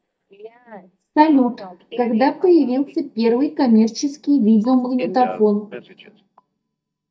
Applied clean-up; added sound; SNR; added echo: neural mask model DeepFilterNet 3.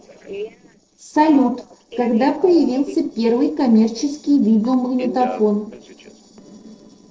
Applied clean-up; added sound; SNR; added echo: neural separator model SepFormer DNS4.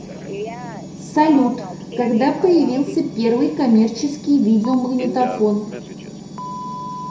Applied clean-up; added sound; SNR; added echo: none; Telephone; 14 dB; reverberation time 0.6 s.